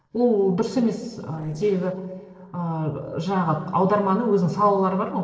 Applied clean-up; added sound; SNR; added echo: neural separator model SepFormer DNS4.